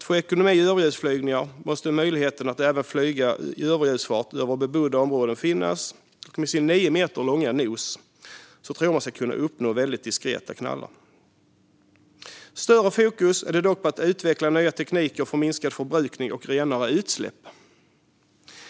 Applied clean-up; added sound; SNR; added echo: none; none; none; none.